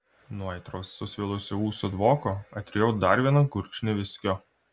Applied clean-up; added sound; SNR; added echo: none; none; none; none.